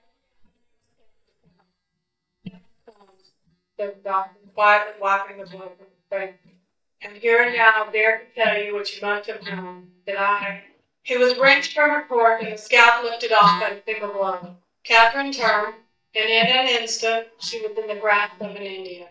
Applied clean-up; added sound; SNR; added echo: neural mask model DeepFilterNet 3.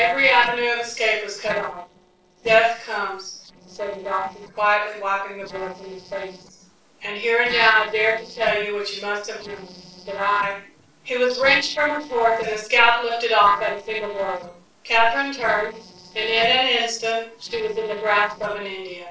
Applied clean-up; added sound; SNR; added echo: neural separator model SepFormer DNS4.